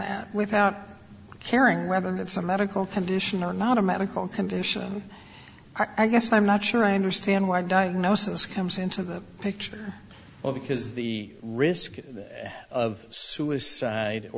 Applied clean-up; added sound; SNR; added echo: none; none; none; none.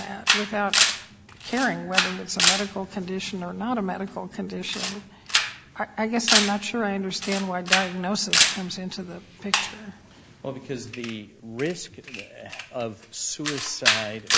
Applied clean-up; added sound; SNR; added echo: none; Camera; -2 dB; none.